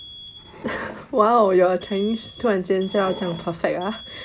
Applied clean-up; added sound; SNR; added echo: none; Wood + Alarm; 17 dB; none.